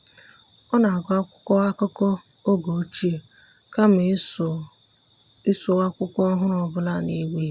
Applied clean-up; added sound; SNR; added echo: none; none; none; none.